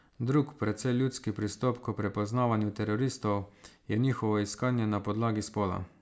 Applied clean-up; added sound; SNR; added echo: none; none; none; none.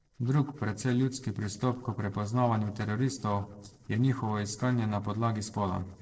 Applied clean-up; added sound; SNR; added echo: neural separator model SepFormer DNS4.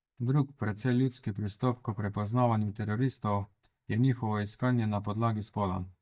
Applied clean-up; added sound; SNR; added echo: neural mask model DeepFilterNet 3.